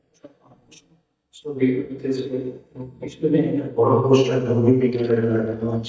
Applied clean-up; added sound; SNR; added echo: neural mask model DeepFilterNet 3.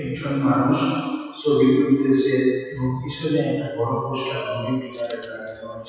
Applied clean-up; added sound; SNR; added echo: classical method WPE with log-MMSE.